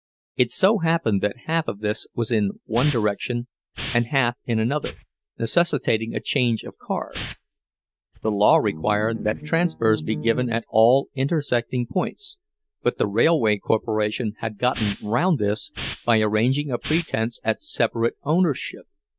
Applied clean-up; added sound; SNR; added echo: neural mask model DeepFilterNet 3.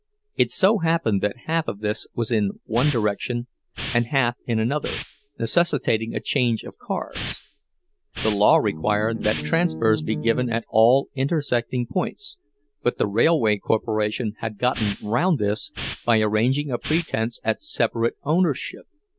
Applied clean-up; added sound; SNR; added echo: none; Hiss + Bass guitar; 7 dB; none.